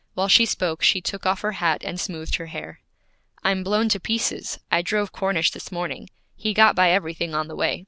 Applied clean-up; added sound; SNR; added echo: none; none; none; none.